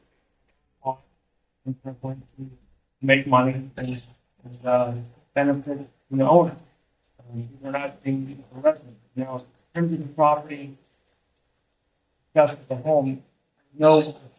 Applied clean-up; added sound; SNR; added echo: neural mask model DeepFilterNet 3.